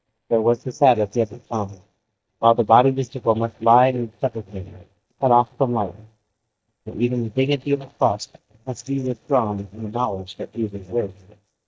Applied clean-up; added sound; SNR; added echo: neural mask model DeepFilterNet 3.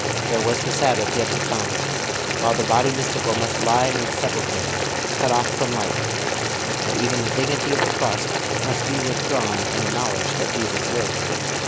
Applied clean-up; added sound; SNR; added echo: none; Boiling; -2 dB; none.